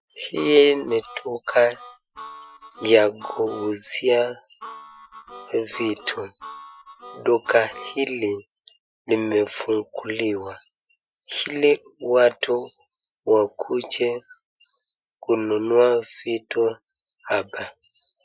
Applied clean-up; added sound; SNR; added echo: classical method Wiener filter.